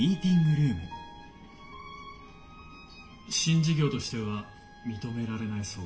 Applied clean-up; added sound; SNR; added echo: none; none; none; reverberation time 0.7 s.